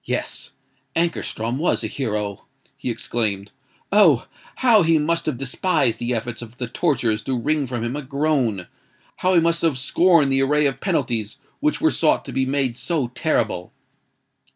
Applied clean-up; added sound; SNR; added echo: none; none; none; none.